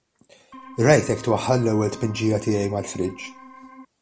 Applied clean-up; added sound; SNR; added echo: none; Wind instrument, woodwind instrument + Organ; 19 dB; none.